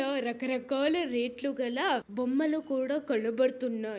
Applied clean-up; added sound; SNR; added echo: none; none; none; none.